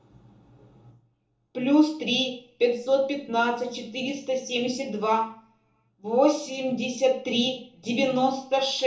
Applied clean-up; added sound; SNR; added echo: none; none; none; reverberation time 0.9 s.